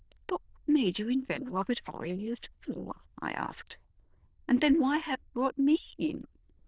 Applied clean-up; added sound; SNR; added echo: neural diffusion model UNIVERSE++.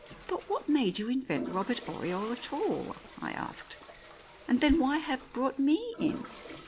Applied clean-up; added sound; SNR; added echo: none; Toilet flush; 14 dB; none.